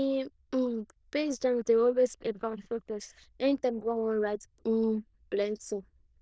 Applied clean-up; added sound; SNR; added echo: neural diffusion model UNIVERSE++.